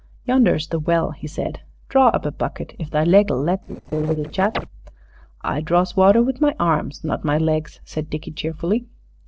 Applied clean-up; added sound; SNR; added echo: neural separator model SepFormer DNS4.